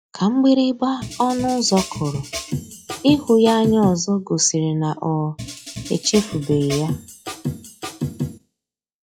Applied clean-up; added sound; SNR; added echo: classical method log-MMSE.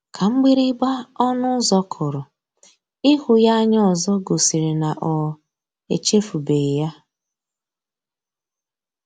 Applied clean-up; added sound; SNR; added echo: none; none; none; none.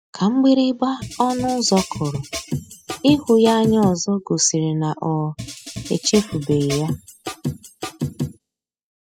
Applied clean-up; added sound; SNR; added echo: classical method spectral subtraction.